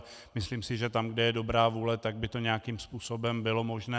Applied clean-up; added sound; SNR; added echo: none; none; none; none.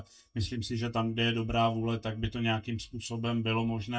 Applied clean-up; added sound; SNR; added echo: neural mask model DeepFilterNet 3.